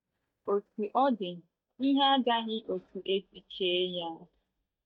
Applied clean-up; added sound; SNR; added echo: neural mask model DeepFilterNet 3.